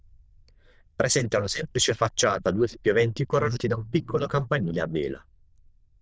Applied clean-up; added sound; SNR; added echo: neural diffusion model UNIVERSE++.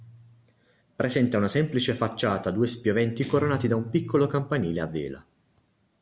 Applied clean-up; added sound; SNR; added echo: none; Guitar; 17 dB; none.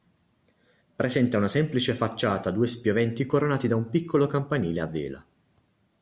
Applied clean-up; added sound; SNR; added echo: none; none; none; none.